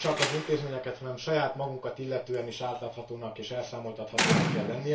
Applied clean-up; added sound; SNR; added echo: none; Slam; 2 dB; reverberation time 0.3 s.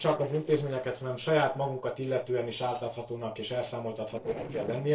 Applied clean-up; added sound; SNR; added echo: neural separator model SepFormer DNS4.